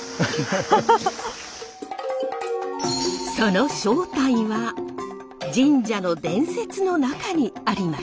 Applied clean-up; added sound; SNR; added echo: none; none; none; none.